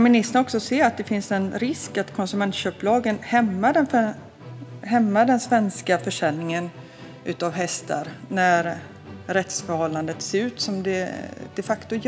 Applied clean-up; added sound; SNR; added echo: none; Musical instrument; 17 dB; none.